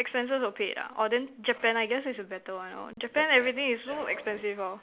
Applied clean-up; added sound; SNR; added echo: none; none; none; none.